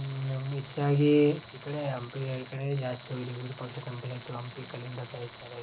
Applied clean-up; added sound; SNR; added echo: none; Tools; 16 dB; none.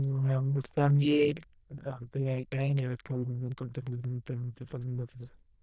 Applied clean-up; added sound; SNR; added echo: neural diffusion model UNIVERSE++.